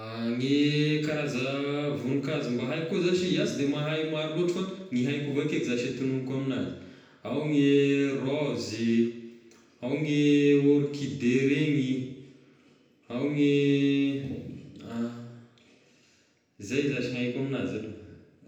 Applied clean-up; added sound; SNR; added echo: none; none; none; reverberation time 0.9 s.